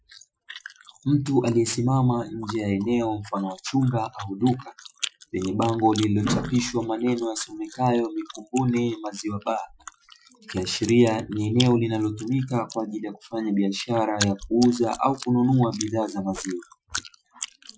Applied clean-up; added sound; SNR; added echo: classical method Wiener filter.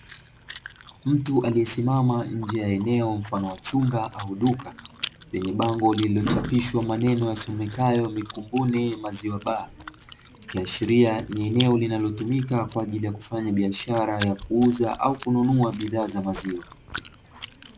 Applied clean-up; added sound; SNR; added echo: none; Chewing, mastication; 15 dB; none.